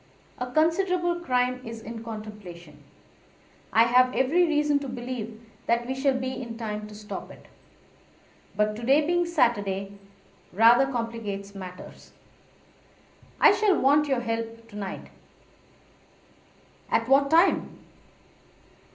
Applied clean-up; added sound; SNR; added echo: none; none; none; reverberation time 0.5 s.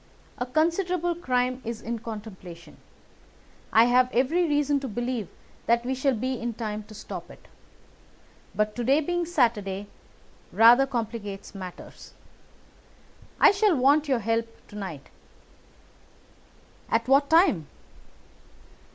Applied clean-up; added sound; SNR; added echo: none; none; none; none.